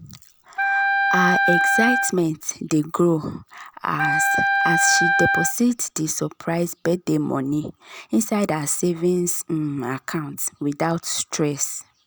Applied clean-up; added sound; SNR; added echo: none; Wind instrument, woodwind instrument; -3 dB; none.